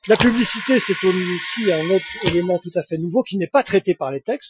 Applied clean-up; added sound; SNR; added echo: classical method Wiener filter.